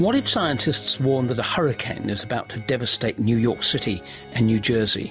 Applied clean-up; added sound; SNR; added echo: none; none; none; none.